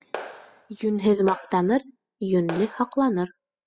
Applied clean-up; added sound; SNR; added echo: classical method spectral subtraction.